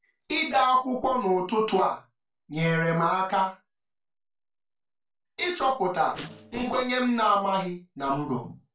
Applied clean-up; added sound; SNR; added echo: neural separator model SepFormer DNS4.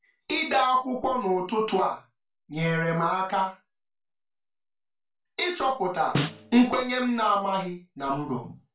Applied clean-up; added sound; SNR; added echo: none; Snare drum; 5 dB; reverberation time 0.2 s.